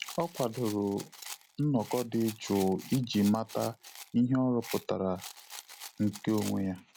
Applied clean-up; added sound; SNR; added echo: none; Rattle; 16 dB; none.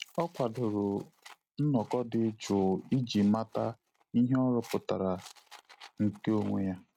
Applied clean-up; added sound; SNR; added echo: neural mask model RNNoise.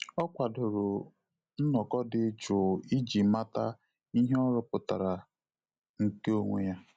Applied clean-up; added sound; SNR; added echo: none; none; none; none.